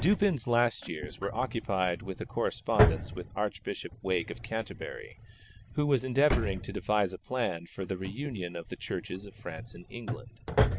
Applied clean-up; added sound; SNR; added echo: none; Drawer open or close; 3 dB; none.